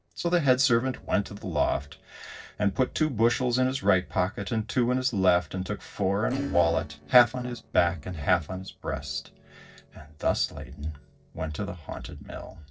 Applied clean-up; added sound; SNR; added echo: neural separator model SepFormer DNS4.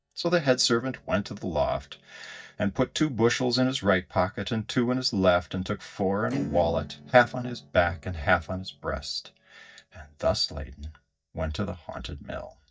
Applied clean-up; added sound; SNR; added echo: neural mask model DeepFilterNet 3.